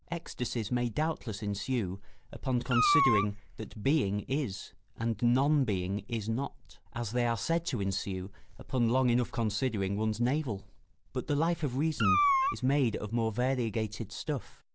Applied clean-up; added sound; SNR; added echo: none; Meow; 0 dB; none.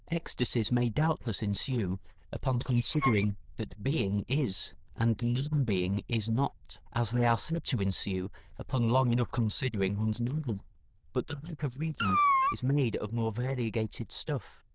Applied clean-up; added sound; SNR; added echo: neural diffusion model UNIVERSE++.